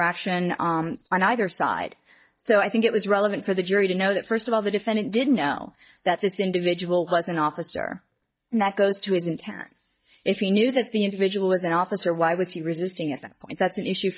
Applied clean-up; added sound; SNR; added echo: neural mask model DeepFilterNet 3.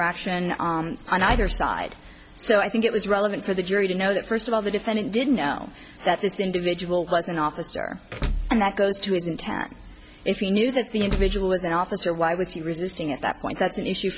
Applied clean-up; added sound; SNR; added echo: none; Door / Car; 7 dB; none.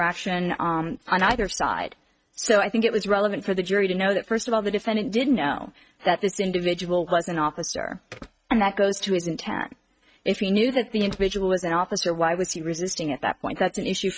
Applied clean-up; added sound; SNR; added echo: neural mask model RNNoise.